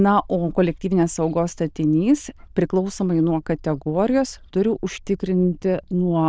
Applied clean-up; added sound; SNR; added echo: neural diffusion model UNIVERSE++.